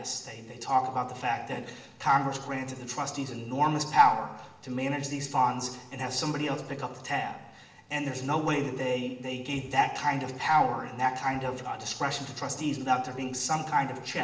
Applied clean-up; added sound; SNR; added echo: none; none; none; reverberation time 0.9 s.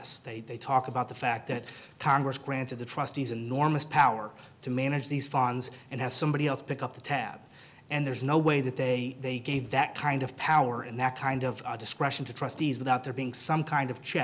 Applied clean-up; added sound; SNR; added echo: none; none; none; none.